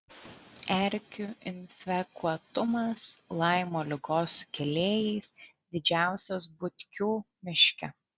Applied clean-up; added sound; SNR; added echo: none; none; none; none.